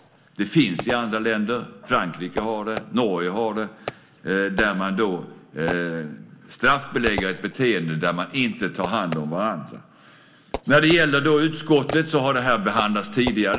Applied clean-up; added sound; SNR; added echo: none; Fireworks; 14 dB; reverberation time 0.3 s.